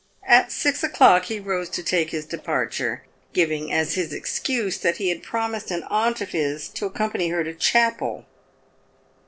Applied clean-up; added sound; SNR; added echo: neural separator model SepFormer DNS4.